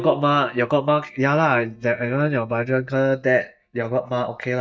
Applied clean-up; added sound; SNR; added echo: neural mask model DeepFilterNet 3.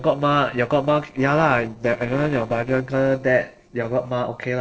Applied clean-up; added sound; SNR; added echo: neural separator model SepFormer DNS4.